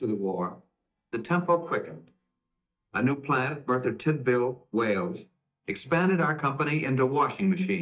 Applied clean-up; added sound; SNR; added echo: neural mask model DeepFilterNet 3.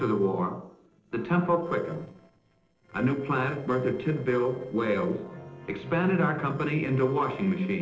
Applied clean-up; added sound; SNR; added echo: neural separator model SepFormer DNS4.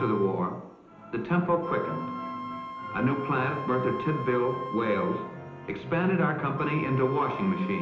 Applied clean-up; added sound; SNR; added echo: none; Wind instrument, woodwind instrument; 10 dB; reverberation time 0.9 s.